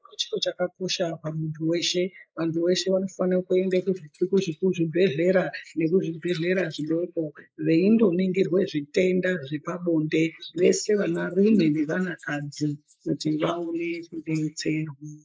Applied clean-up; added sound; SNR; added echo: neural mask model Resemble Enhance denoiser.